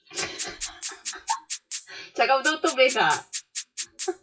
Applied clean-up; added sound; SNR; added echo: classical method WPE with log-MMSE.